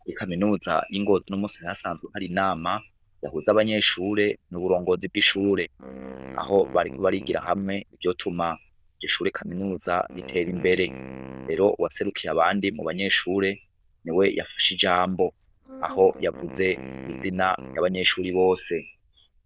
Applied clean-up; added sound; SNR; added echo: neural diffusion model UNIVERSE++.